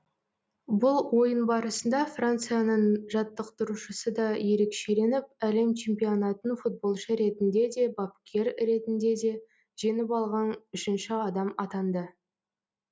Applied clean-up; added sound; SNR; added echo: none; none; none; none.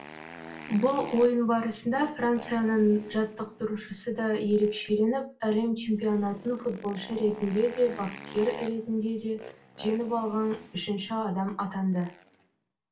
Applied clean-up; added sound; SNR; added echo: none; Motorcycle; 18 dB; reverberation time 0.2 s.